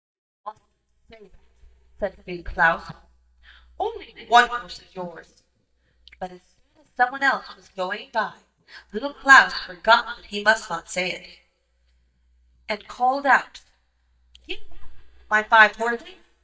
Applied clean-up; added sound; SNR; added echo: neural mask model DeepFilterNet 3.